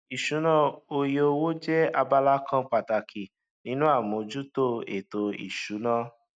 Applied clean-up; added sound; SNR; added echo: none; none; none; none.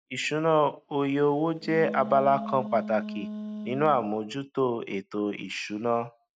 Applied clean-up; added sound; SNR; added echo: none; Wind instrument, woodwind instrument; 10 dB; none.